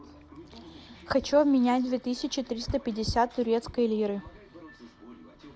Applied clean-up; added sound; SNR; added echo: none; none; none; none.